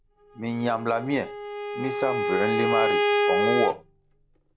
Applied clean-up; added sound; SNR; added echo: none; Bowed string instrument; -2 dB; none.